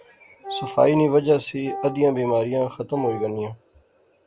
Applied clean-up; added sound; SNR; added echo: none; Wind instrument, woodwind instrument; 12 dB; none.